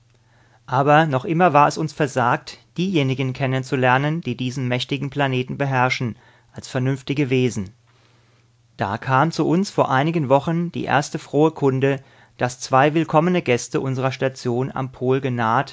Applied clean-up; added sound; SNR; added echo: none; none; none; none.